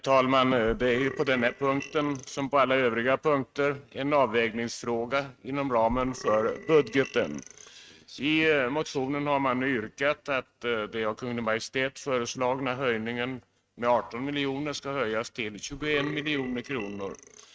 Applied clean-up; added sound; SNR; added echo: neural mask model RNNoise.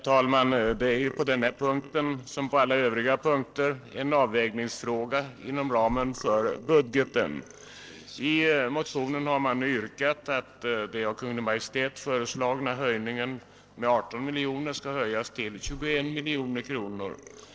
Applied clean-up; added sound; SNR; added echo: neural separator model SepFormer DNS4.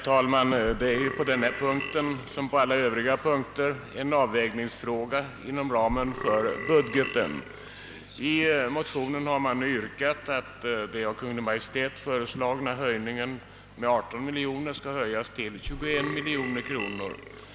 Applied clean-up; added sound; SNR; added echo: none; Burping, eructation; 10 dB; none.